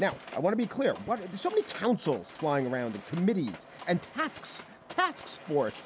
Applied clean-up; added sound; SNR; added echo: none; Mechanisms; 18 dB; none.